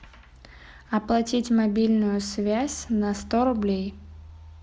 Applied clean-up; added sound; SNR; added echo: none; none; none; none.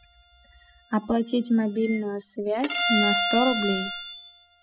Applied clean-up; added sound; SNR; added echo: classical method spectral subtraction.